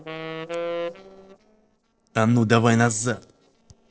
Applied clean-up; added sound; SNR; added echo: neural separator model SepFormer DNS4.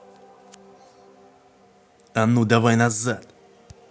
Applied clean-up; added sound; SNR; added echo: none; none; none; none.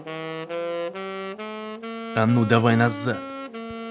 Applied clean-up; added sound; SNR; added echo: none; Wind instrument, woodwind instrument; 7 dB; none.